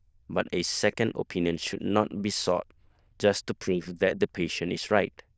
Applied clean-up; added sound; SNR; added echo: neural diffusion model UNIVERSE++.